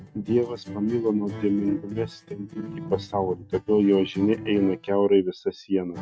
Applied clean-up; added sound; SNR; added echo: neural mask model RNNoise.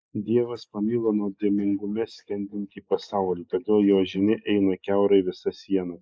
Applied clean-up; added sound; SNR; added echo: neural mask model Resemble Enhance denoiser.